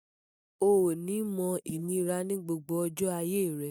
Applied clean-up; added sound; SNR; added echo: neural mask model DeepFilterNet 3.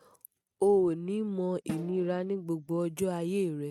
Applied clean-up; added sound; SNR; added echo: neural mask model RNNoise.